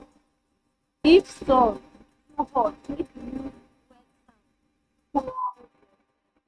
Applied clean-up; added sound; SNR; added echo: neural mask model RNNoise.